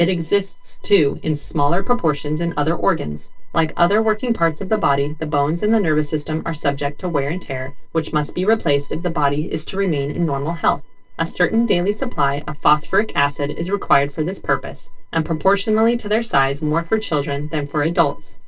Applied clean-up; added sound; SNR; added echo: neural separator model SepFormer DNS4.